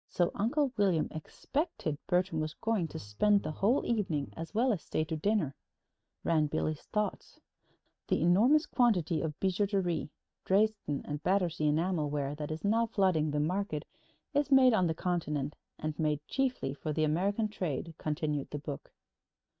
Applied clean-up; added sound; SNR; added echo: neural mask model RNNoise.